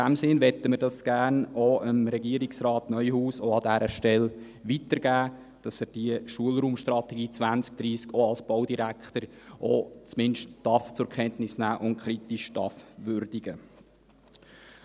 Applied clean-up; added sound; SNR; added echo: none; none; none; none.